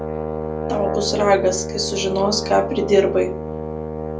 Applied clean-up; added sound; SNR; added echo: none; Brass instrument; 5 dB; reverberation time 0.2 s.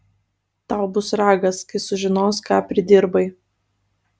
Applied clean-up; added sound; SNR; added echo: none; none; none; none.